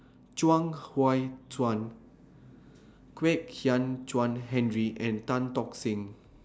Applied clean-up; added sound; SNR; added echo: none; none; none; none.